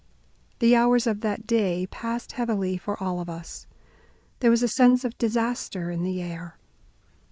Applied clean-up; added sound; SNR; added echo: neural mask model Resemble Enhance denoiser.